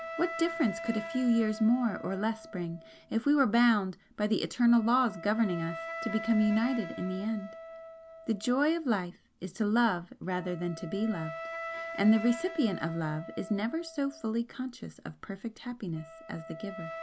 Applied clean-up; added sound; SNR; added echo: none; Wind instrument, woodwind instrument; 13 dB; none.